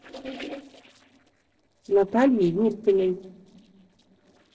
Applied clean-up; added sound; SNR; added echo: neural separator model SepFormer DNS4.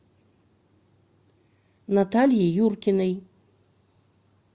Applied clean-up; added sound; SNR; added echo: none; none; none; none.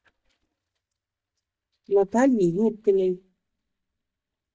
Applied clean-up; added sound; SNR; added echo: neural mask model DeepFilterNet 3.